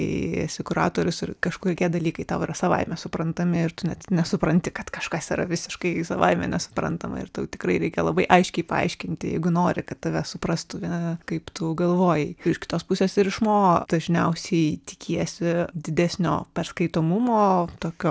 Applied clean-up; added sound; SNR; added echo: none; none; none; none.